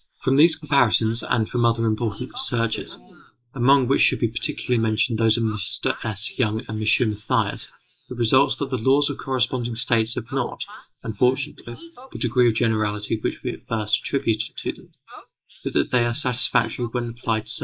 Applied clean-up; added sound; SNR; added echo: neural mask model Resemble Enhance denoiser.